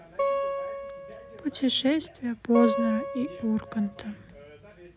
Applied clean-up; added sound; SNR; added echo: none; Acoustic guitar; 4 dB; none.